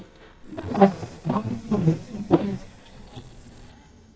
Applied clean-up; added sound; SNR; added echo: neural mask model DeepFilterNet 3.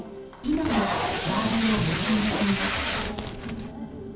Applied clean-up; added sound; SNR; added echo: none; Packing tape, duct tape; -1 dB; reverberation time 1.2 s.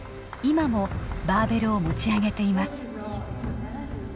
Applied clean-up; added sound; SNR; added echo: none; none; none; none.